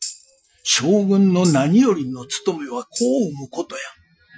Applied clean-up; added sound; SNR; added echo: classical method Wiener filter.